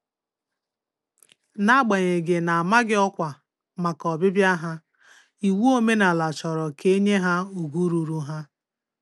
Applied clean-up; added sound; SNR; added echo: none; none; none; none.